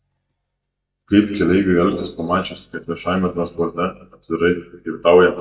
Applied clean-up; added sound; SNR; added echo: neural mask model DeepFilterNet 3.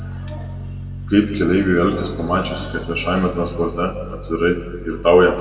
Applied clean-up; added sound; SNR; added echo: none; Piano; 11 dB; reverberation time 1.5 s.